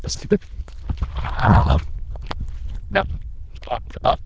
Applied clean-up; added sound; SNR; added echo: neural diffusion model UNIVERSE++.